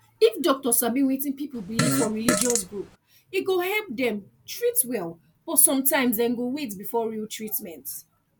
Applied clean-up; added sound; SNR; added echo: none; Fart; 1 dB; none.